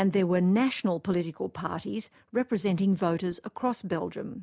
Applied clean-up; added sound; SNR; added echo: none; none; none; none.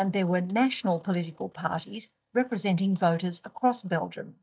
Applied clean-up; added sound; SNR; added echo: neural mask model DeepFilterNet 3.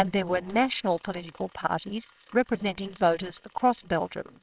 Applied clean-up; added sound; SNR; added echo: neural separator model SepFormer WHAMR!.